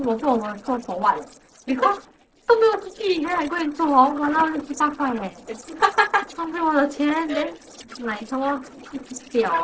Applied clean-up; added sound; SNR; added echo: neural separator model SepFormer DNS4.